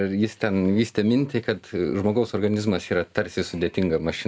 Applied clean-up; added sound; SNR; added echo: none; none; none; none.